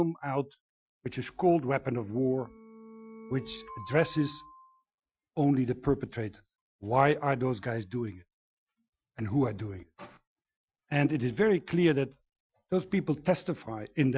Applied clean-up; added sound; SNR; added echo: classical method Wiener filter.